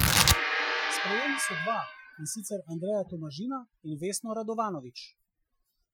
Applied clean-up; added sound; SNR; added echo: classical method Wiener filter.